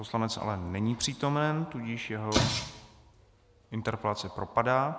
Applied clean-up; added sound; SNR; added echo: none; Explosion; 3 dB; none.